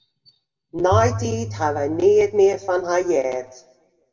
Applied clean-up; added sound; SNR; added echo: none; Bowed string instrument; 8 dB; reverberation time 0.6 s.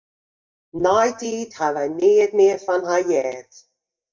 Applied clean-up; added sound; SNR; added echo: neural mask model DeepFilterNet 3.